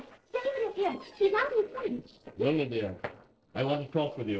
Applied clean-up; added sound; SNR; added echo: neural separator model SepFormer DNS4.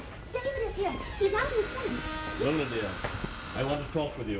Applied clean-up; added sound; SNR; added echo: none; Squeak; 9 dB; none.